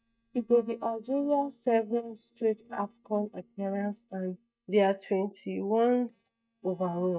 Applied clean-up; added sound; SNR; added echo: neural mask model DeepFilterNet 3.